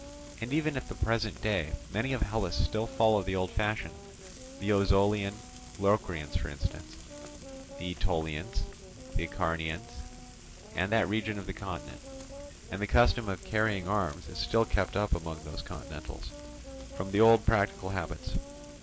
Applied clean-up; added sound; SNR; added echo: none; Frying (food) + Brass instrument; 14 dB; none.